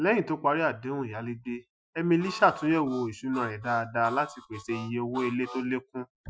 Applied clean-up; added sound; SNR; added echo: classical method Wiener filter.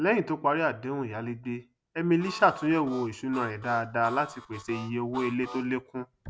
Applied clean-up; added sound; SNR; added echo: none; Harmonica; 15 dB; none.